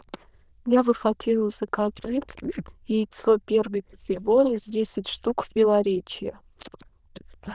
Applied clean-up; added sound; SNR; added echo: neural diffusion model UNIVERSE++.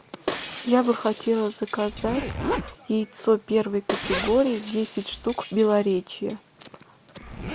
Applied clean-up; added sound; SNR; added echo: none; Zipper (clothing) + Shatter; 8 dB; none.